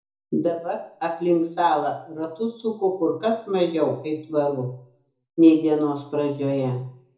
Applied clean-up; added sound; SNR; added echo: none; none; none; reverberation time 0.6 s.